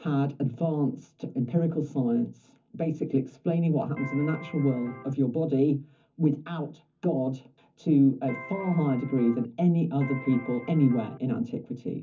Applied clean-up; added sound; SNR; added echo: none; Electric guitar; 16 dB; reverberation time 0.3 s.